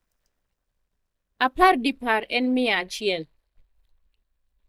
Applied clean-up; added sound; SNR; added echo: neural mask model DeepFilterNet 3.